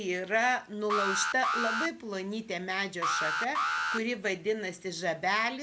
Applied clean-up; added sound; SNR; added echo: none; Alarm; 1 dB; none.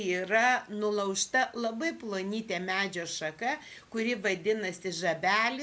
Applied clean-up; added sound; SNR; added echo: none; none; none; none.